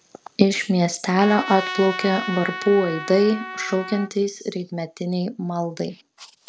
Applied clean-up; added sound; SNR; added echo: none; Trumpet; 10 dB; none.